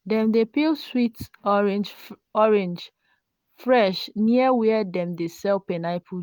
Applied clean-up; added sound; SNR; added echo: none; none; none; none.